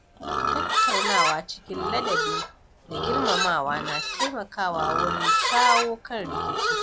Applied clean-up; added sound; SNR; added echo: none; Livestock, farm animals, working animals; -3 dB; none.